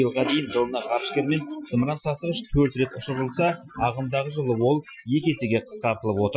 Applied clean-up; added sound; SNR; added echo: classical method Wiener filter.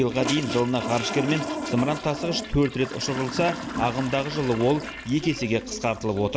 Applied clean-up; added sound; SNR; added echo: none; Toilet flush; 8 dB; none.